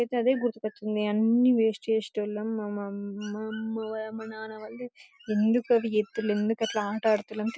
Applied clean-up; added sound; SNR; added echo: none; none; none; none.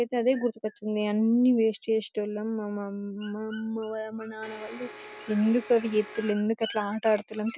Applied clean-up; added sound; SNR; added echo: none; Domestic sounds, home sounds; 16 dB; none.